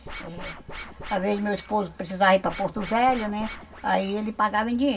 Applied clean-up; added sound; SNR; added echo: none; Scratching (performance technique); 14 dB; reverberation time 0.2 s.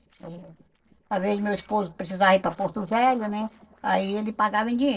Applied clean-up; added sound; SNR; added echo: neural separator model SepFormer DNS4.